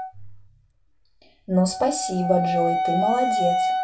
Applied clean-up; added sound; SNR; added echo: none; Wind instrument, woodwind instrument; 1 dB; reverberation time 0.2 s.